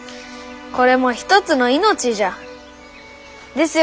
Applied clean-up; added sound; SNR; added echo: none; none; none; none.